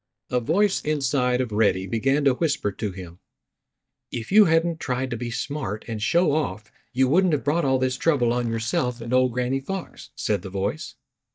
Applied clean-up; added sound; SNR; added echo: neural mask model DeepFilterNet 3.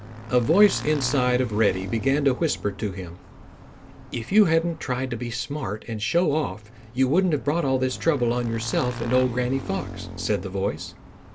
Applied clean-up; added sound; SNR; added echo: none; Motorcycle / Engine; 13 dB; none.